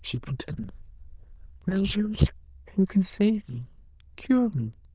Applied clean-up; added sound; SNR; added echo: neural diffusion model UNIVERSE++.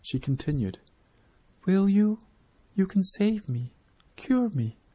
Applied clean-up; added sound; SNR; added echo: none; none; none; none.